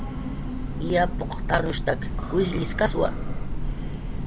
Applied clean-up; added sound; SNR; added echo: none; Train / Breathing; 0 dB; none.